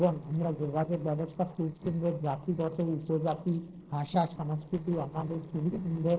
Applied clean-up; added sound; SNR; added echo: neural separator model SepFormer DNS4.